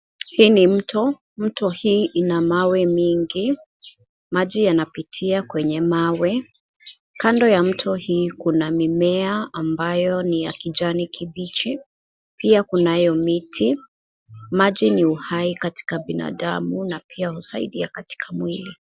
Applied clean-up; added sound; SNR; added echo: none; none; none; none.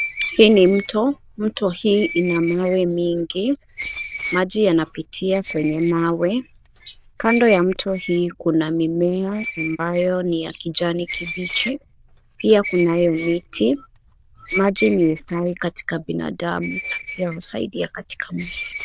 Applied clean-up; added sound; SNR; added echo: neural diffusion model UNIVERSE++.